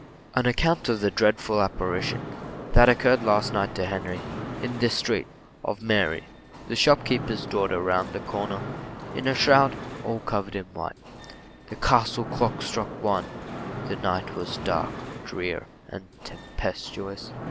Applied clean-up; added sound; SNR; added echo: none; Mechanisms; 11 dB; none.